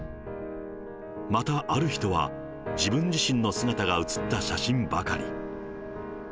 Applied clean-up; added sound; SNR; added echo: none; Sliding door; 19 dB; none.